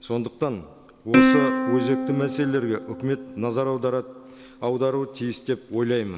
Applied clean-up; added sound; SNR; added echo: none; Plucked string instrument; 1 dB; none.